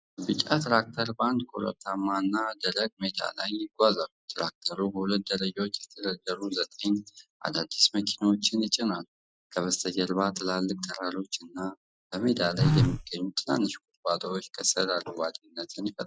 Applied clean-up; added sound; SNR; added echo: classical method Wiener filter.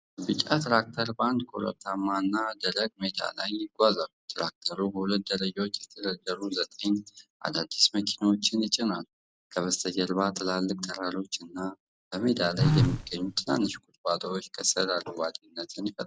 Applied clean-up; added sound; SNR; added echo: none; Telephone; -1 dB; none.